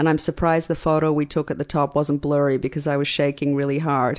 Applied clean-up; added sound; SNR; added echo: none; none; none; none.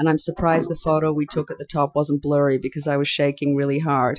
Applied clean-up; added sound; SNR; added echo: classical method Wiener filter.